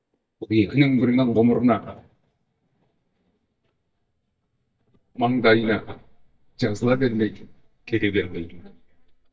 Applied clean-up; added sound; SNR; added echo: neural mask model DeepFilterNet 3.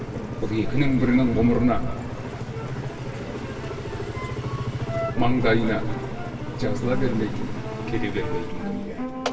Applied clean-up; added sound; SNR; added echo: none; Engine; 6 dB; reverberation time 2.0 s.